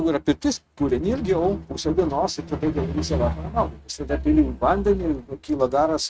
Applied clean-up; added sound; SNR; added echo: neural mask model RNNoise.